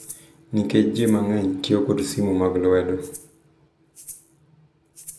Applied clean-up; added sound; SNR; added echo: none; Rattle (instrument); 17 dB; none.